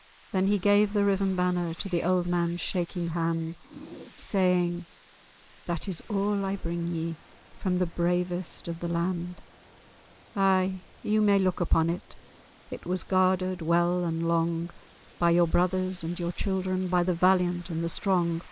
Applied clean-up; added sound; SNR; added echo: neural mask model Resemble Enhance denoiser.